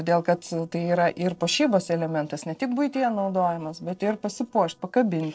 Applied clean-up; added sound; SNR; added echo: neural separator model SepFormer DNS4.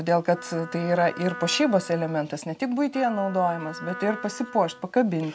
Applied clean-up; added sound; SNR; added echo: none; Wind instrument, woodwind instrument; 15 dB; none.